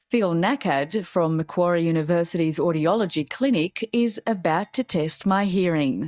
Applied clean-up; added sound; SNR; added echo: neural mask model DeepFilterNet 3.